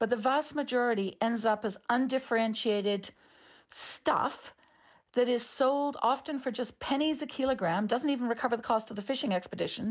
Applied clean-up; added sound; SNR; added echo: none; none; none; none.